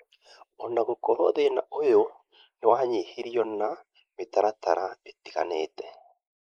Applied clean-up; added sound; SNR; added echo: neural mask model Resemble Enhance denoiser.